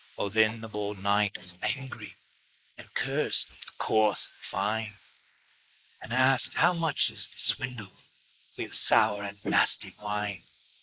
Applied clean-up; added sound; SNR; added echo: neural mask model Resemble Enhance denoiser.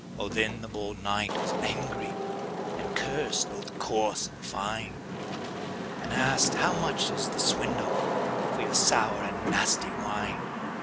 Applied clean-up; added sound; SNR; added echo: none; Wind / Rain; 1 dB; none.